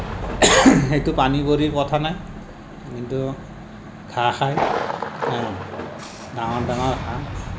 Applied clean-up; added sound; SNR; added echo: none; Boom + Thunder; 8 dB; none.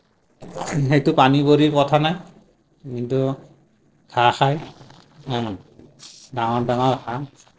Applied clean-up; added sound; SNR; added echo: neural separator model SepFormer DNS4.